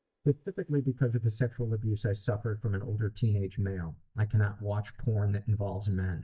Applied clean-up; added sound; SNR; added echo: neural mask model DeepFilterNet 3.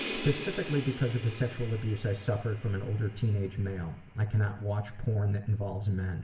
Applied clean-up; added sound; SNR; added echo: none; Crash cymbal; 13 dB; reverberation time 0.7 s.